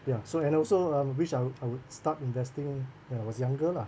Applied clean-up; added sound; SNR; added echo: none; none; none; none.